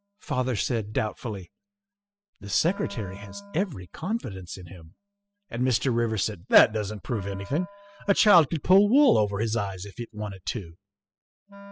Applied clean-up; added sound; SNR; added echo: classical method spectral subtraction.